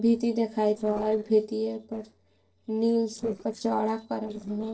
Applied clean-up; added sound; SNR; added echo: neural separator model SepFormer DNS4.